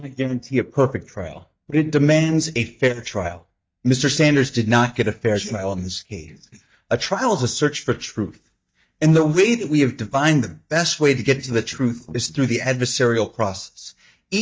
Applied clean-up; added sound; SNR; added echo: neural mask model DeepFilterNet 3.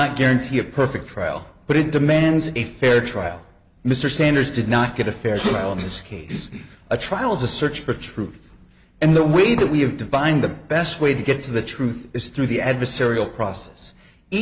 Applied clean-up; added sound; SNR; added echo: none; none; none; none.